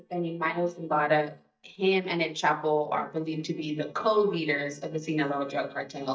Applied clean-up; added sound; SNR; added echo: neural mask model DeepFilterNet 3.